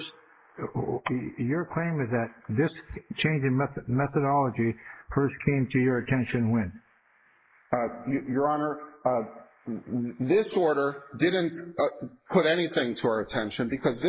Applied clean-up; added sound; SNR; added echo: neural mask model Resemble Enhance denoiser.